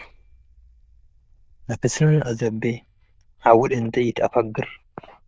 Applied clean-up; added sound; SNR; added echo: neural diffusion model UNIVERSE++.